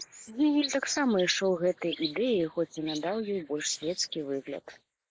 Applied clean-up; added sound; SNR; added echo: neural mask model Resemble Enhance denoiser.